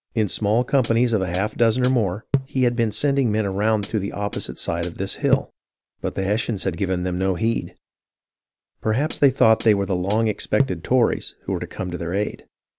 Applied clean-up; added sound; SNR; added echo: none; Hi-hat; 9 dB; none.